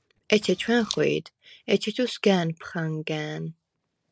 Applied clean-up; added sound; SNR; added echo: neural separator model SepFormer DNS4.